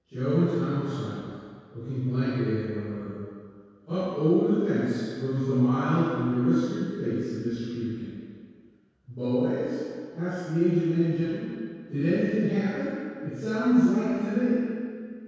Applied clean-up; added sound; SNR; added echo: none; none; none; reverberation time 2.0 s.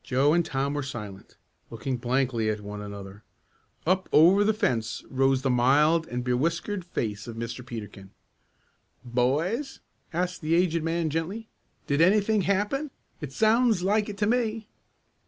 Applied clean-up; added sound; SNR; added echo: none; none; none; none.